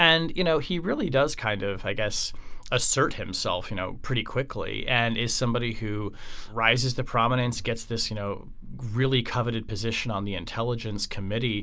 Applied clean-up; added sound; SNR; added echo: none; none; none; none.